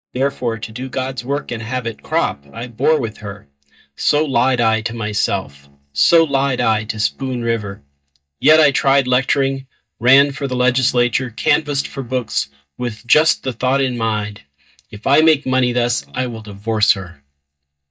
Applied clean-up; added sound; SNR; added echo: neural mask model DeepFilterNet 3.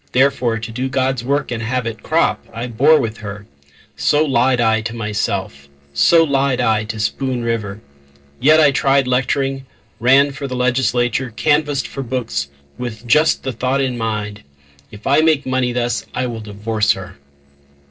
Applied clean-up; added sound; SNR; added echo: neural separator model SepFormer DNS4.